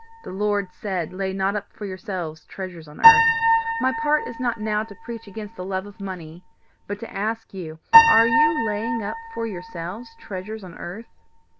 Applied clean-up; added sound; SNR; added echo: none; Piano; -3 dB; none.